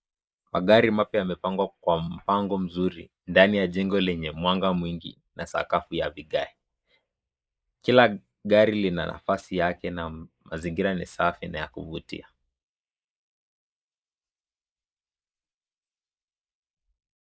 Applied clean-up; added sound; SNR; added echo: neural mask model Resemble Enhance denoiser.